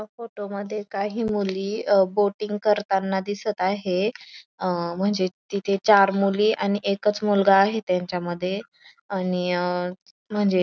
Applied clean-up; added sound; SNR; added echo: none; none; none; none.